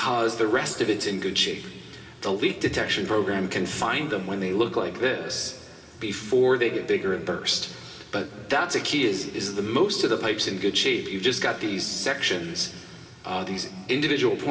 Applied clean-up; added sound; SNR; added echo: none; none; none; reverberation time 2.2 s.